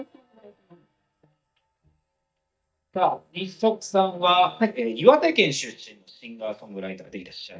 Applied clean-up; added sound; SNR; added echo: neural mask model DeepFilterNet 3.